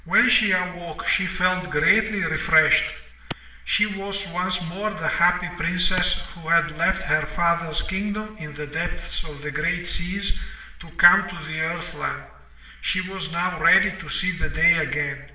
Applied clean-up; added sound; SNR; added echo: none; Clapping; 11 dB; reverberation time 0.8 s.